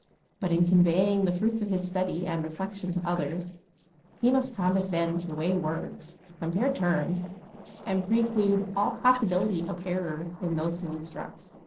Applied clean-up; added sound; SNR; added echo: neural separator model SepFormer DNS4.